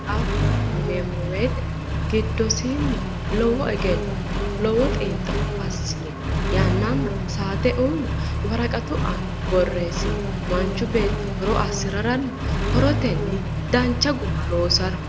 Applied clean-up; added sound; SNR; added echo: none; Accelerating, revving, vroom; -2 dB; none.